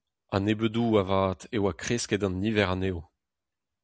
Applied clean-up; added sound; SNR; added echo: none; none; none; none.